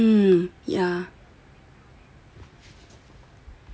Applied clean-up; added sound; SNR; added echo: none; none; none; none.